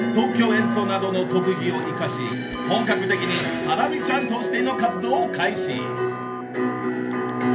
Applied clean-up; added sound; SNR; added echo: none; Telephone; 15 dB; reverberation time 0.3 s.